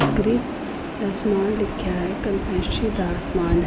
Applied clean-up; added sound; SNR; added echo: none; Snare drum; 8 dB; none.